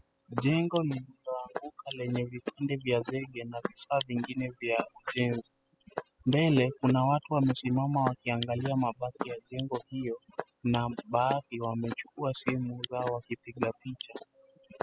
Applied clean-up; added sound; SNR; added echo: classical method spectral subtraction.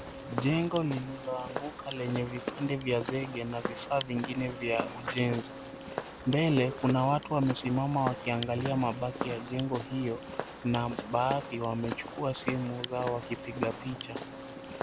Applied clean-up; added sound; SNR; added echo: none; Walk, footsteps; 8 dB; none.